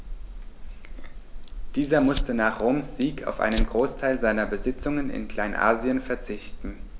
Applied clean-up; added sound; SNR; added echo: none; Fire; 6 dB; none.